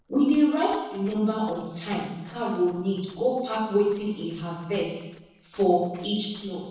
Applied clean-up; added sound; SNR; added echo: neural separator model SepFormer DNS4.